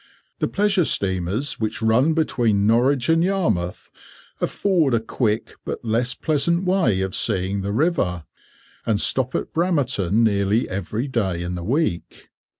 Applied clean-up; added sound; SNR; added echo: none; none; none; none.